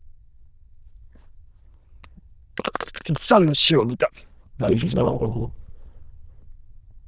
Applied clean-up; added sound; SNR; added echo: neural diffusion model UNIVERSE++.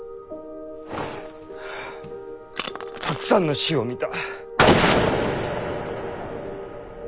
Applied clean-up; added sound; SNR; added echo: none; Crushing; 12 dB; none.